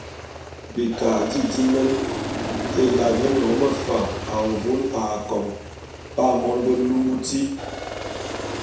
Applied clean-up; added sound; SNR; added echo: none; Aircraft; 8 dB; reverberation time 0.7 s.